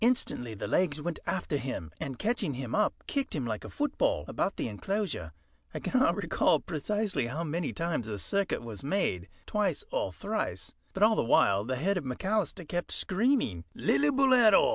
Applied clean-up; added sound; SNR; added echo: none; none; none; none.